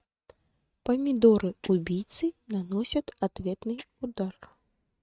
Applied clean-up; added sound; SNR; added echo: neural mask model RNNoise.